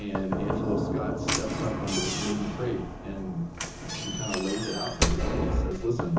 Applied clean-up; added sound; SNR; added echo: none; Knock / Slam; -1 dB; reverberation time 0.6 s.